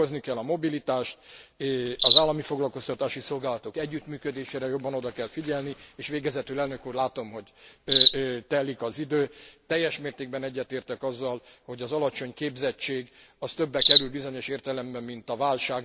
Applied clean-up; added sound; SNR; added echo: none; Cricket; 2 dB; none.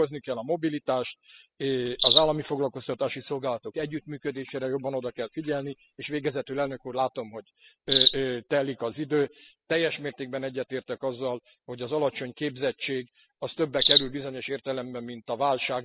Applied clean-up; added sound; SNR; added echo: classical method spectral subtraction.